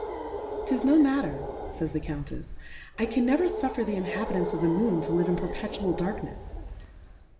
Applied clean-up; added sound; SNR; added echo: none; Animal; 7 dB; reverberation time 1.3 s.